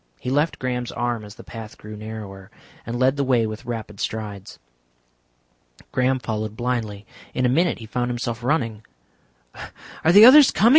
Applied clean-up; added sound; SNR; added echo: none; none; none; none.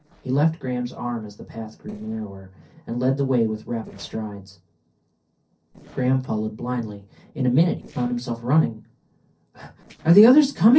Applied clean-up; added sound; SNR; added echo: neural separator model SepFormer DNS4.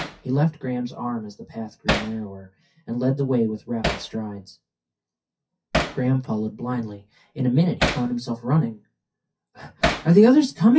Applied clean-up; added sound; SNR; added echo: classical method WPE with log-MMSE.